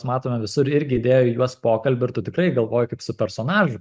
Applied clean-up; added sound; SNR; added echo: none; none; none; none.